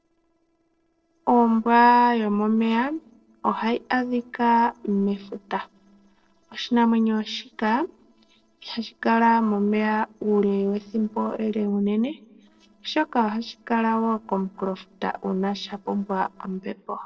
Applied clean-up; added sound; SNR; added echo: neural separator model SepFormer DNS4.